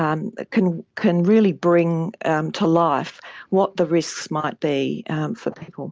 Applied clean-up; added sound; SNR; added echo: none; none; none; none.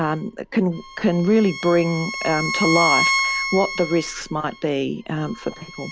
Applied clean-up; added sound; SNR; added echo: none; Bowed string instrument; 5 dB; none.